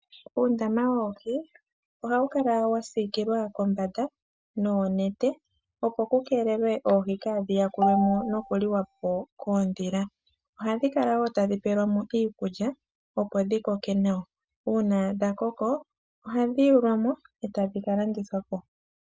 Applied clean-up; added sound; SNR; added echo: none; Marimba, xylophone; 5 dB; none.